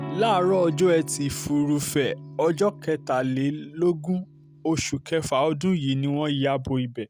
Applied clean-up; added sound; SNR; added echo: none; Electric guitar / Strum; 16 dB; none.